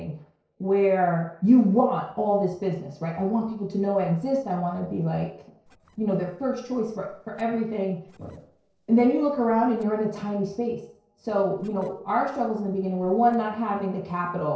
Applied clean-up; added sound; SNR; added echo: neural separator model SepFormer DNS4.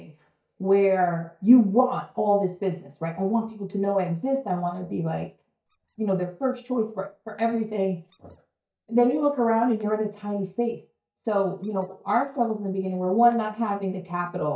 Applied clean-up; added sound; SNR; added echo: neural mask model DeepFilterNet 3.